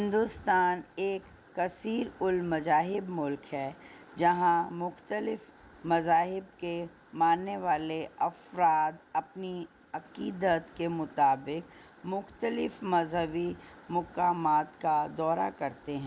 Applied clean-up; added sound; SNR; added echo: none; none; none; none.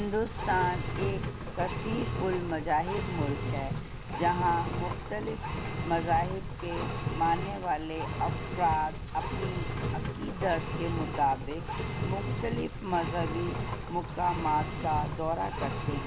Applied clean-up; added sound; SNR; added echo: none; Engine; 2 dB; none.